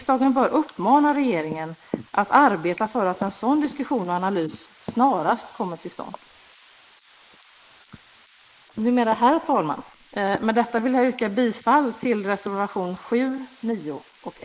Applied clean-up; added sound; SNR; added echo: neural mask model Resemble Enhance denoiser.